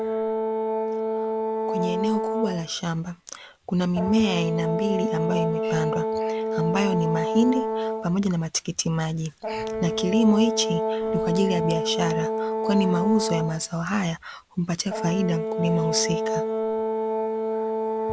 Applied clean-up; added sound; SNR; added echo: none; Brass instrument; 1 dB; none.